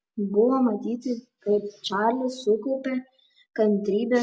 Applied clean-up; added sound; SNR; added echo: none; none; none; none.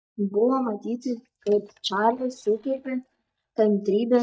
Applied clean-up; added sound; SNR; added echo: neural mask model DeepFilterNet 3.